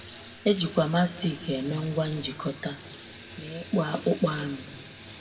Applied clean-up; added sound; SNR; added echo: none; Bathtub (filling or washing) / Water tap, faucet; 16 dB; reverberation time 0.9 s.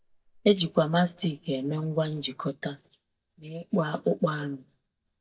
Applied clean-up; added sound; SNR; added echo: neural mask model DeepFilterNet 3.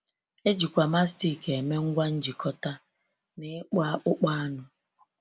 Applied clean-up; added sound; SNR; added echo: none; none; none; none.